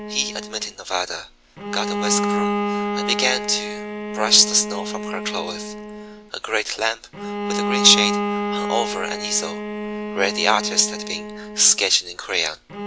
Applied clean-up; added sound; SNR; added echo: none; Bowed string instrument; 4 dB; none.